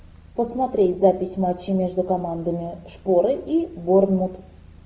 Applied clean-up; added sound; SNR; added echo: none; none; none; none.